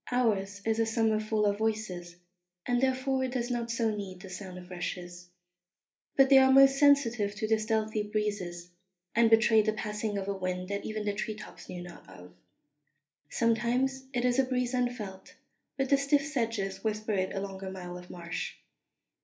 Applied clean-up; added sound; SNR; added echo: none; none; none; reverberation time 0.3 s.